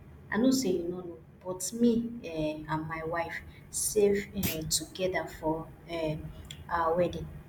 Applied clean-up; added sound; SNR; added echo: none; Thump, thud; 6 dB; none.